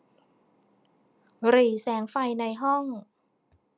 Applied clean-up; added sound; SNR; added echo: none; none; none; none.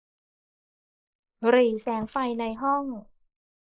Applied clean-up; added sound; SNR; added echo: neural mask model Resemble Enhance denoiser.